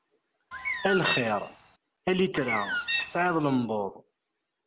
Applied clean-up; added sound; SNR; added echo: none; Bird; 3 dB; none.